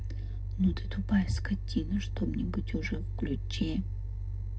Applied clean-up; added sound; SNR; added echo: neural separator model SepFormer DNS4.